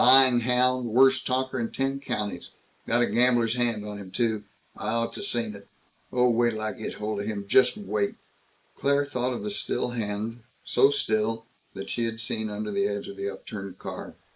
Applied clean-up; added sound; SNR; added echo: neural mask model Resemble Enhance denoiser.